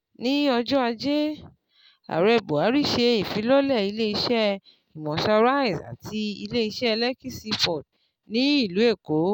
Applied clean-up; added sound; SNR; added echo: none; none; none; none.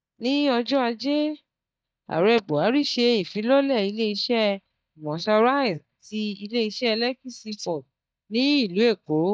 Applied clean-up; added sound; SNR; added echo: neural mask model DeepFilterNet 3.